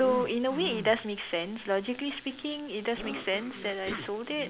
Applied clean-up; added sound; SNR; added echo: none; Cough; 13 dB; none.